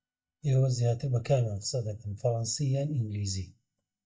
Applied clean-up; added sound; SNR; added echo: neural mask model DeepFilterNet 3.